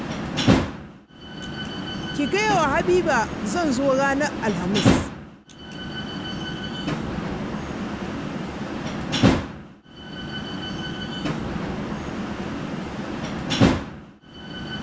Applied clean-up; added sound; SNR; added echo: none; Slam; -3 dB; none.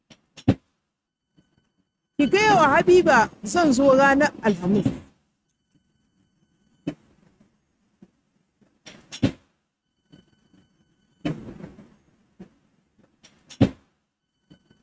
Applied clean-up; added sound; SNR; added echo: neural mask model RNNoise.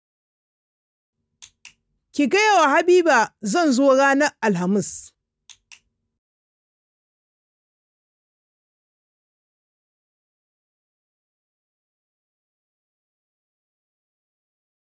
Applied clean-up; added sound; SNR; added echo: none; none; none; none.